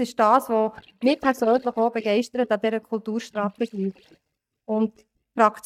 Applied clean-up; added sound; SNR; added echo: neural mask model DeepFilterNet 3.